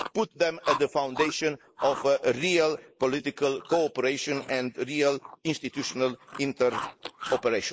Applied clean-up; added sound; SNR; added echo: neural mask model Resemble Enhance denoiser.